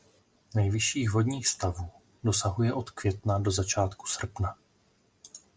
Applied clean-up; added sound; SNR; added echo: none; none; none; none.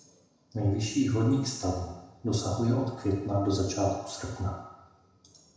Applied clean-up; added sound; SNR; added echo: none; none; none; reverberation time 1.0 s.